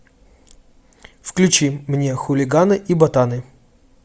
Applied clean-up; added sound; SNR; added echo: none; none; none; none.